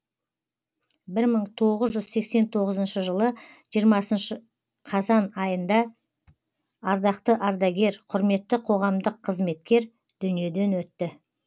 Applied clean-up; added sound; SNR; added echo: none; none; none; none.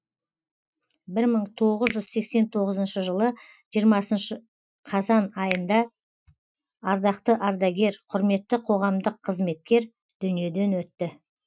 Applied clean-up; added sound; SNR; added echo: classical method Wiener filter.